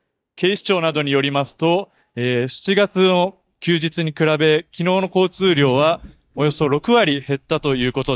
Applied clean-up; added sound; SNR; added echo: neural mask model DeepFilterNet 3.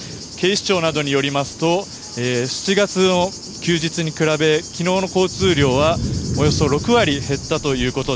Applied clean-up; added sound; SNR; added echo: none; Thunder / Cricket; 9 dB; none.